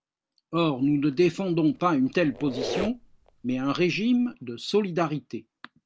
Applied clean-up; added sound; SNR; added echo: none; Squeak; 12 dB; none.